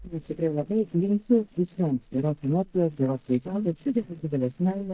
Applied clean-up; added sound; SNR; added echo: neural mask model DeepFilterNet 3.